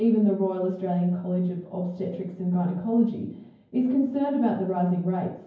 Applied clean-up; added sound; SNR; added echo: none; none; none; reverberation time 0.9 s.